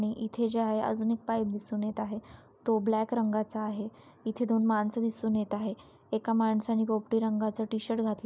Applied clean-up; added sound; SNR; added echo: none; none; none; none.